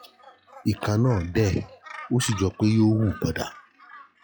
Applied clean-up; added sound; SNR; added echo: classical method log-MMSE.